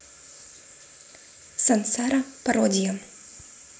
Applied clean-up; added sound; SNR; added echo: none; none; none; none.